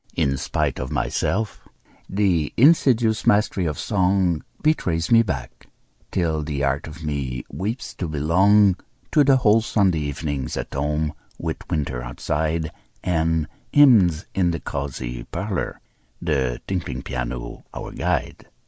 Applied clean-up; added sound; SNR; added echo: none; none; none; none.